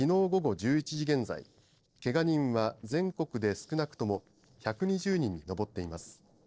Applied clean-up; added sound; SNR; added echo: neural separator model SepFormer DNS4.